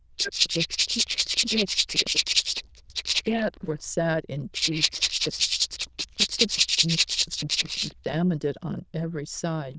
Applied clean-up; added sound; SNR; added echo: neural diffusion model UNIVERSE++.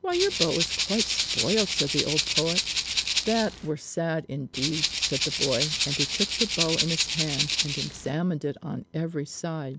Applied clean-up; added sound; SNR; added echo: none; Rattle (instrument); -2 dB; none.